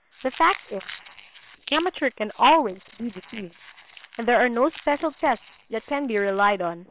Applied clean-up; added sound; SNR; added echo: neural separator model SepFormer WHAM!.